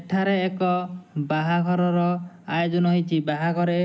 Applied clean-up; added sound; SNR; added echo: none; none; none; none.